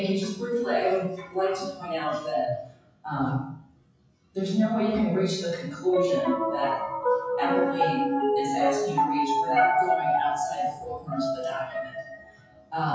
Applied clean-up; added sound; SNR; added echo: classical method WPE with log-MMSE.